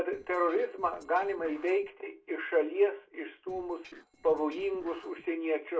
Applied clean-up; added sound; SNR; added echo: neural separator model SepFormer DNS4.